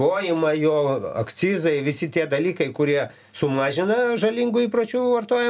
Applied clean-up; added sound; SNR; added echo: none; none; none; none.